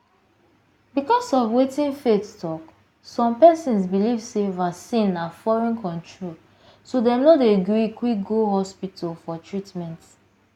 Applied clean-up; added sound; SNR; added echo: none; none; none; none.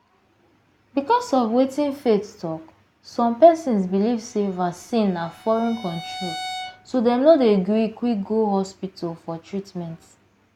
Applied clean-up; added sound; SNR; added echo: none; Bowed string instrument; 15 dB; none.